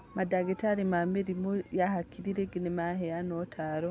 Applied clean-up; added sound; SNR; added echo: none; none; none; none.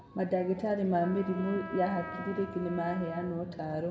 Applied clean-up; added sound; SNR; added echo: none; Trumpet; 14 dB; reverberation time 1.5 s.